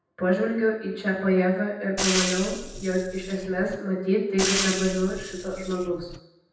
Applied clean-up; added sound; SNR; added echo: none; Frying (food); 5 dB; reverberation time 0.9 s.